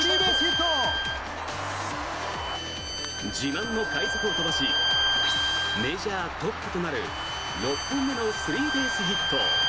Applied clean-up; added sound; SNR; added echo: none; Bowed string instrument; -1 dB; none.